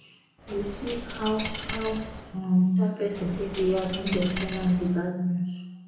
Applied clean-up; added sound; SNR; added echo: none; Coin (dropping); 9 dB; reverberation time 0.9 s.